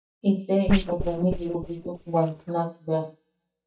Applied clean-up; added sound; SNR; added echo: neural mask model DeepFilterNet 3.